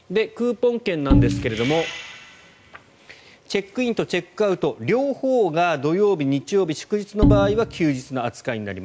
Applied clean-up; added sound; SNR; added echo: none; Bowed string instrument; -1 dB; none.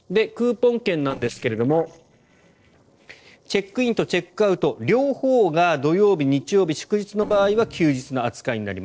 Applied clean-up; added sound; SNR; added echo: neural separator model SepFormer DNS4.